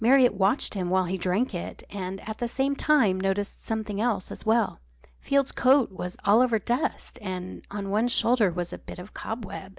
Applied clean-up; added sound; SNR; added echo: none; none; none; none.